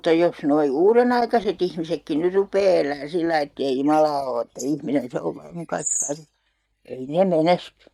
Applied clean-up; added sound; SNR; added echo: neural mask model DeepFilterNet 3.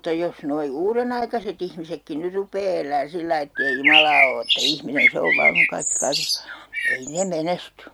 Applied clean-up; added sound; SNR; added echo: none; Bird; -4 dB; none.